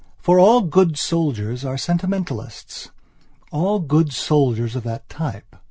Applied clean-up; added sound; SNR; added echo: none; none; none; none.